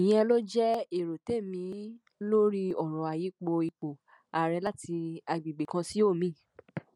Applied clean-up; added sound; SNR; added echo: none; none; none; none.